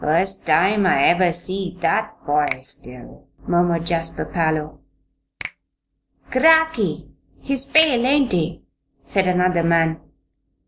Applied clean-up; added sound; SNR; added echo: neural separator model SepFormer DNS4.